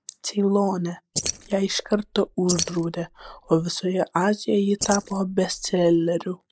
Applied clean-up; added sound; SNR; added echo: neural mask model Resemble Enhance denoiser.